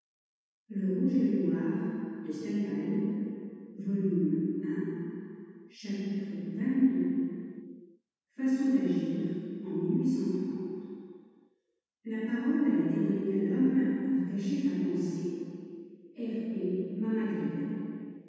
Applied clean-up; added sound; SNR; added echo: none; none; none; reverberation time 2.1 s.